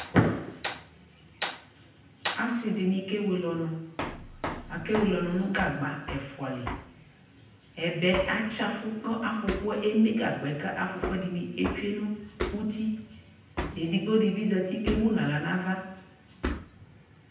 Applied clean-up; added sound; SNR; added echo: none; Hammer; 9 dB; reverberation time 0.9 s.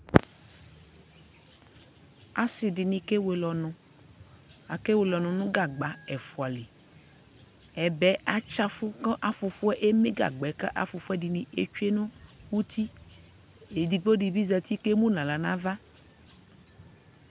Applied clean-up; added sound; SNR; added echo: none; none; none; none.